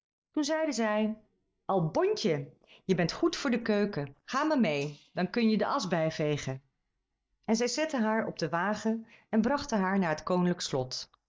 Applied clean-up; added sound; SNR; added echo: neural mask model DeepFilterNet 3.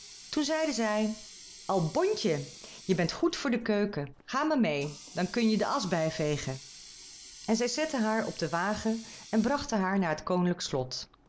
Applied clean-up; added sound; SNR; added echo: none; Water tap, faucet; 19 dB; none.